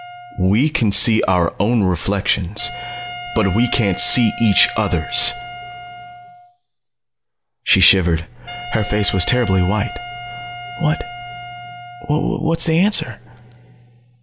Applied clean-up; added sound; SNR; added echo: none; Wind instrument, woodwind instrument; 15 dB; none.